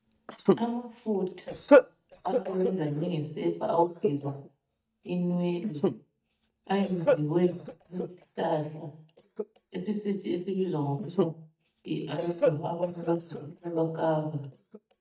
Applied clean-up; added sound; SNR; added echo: neural mask model DeepFilterNet 3.